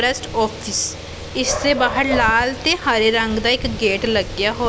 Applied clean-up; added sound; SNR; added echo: none; none; none; none.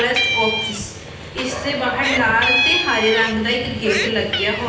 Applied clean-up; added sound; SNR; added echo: none; Meow; 3 dB; reverberation time 0.9 s.